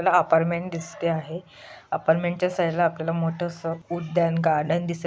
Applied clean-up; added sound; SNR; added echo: none; none; none; none.